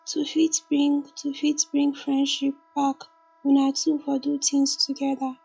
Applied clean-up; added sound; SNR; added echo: classical method log-MMSE.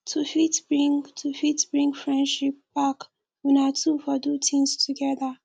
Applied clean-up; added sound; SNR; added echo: none; none; none; none.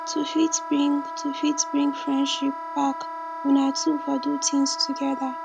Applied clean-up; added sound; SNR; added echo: none; Wind instrument, woodwind instrument; 8 dB; none.